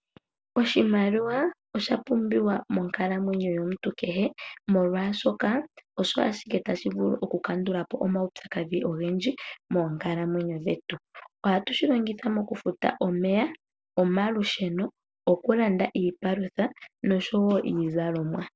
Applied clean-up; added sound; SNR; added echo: none; none; none; none.